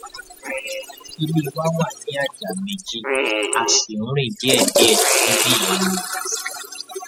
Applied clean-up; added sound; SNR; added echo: classical method spectral subtraction.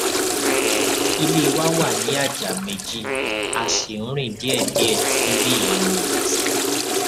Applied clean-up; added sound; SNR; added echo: none; Fart + Toilet flush / Water; -4 dB; none.